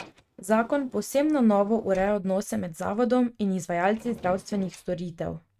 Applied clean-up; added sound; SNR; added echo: neural mask model RNNoise.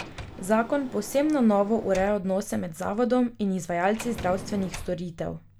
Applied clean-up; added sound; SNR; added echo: none; Sliding door; 16 dB; none.